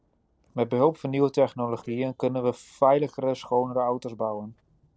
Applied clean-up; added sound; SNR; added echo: neural separator model SepFormer DNS4.